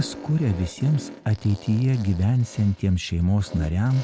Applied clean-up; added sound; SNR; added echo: none; Fart; 18 dB; none.